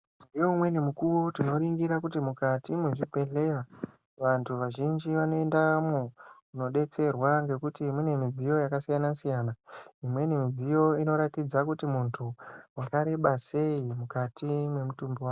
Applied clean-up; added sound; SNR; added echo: none; none; none; none.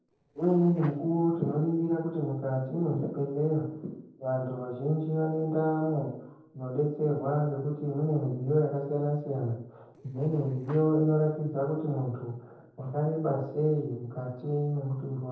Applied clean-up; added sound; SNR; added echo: neural separator model SepFormer DNS4.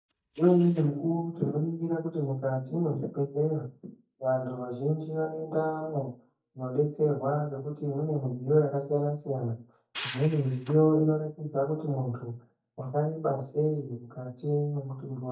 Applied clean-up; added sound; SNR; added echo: neural mask model DeepFilterNet 3.